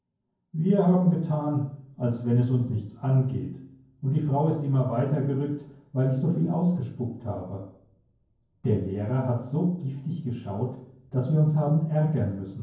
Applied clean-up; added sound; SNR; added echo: none; none; none; reverberation time 0.9 s.